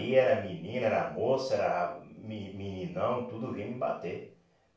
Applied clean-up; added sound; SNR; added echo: none; none; none; reverberation time 0.4 s.